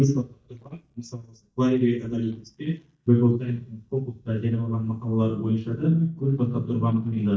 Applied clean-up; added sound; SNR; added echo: neural mask model DeepFilterNet 3.